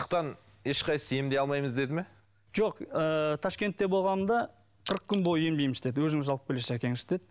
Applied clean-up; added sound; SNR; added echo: none; Crushing; 15 dB; none.